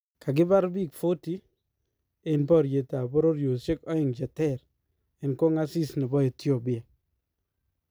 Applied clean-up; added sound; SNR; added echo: none; none; none; none.